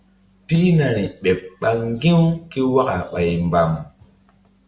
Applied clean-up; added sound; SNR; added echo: none; none; none; none.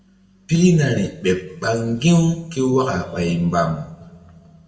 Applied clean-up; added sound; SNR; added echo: none; none; none; reverberation time 1.0 s.